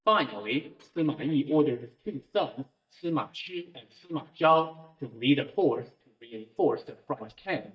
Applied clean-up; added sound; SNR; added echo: neural mask model DeepFilterNet 3.